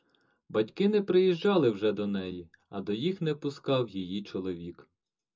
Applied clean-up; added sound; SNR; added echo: none; none; none; reverberation time 0.2 s.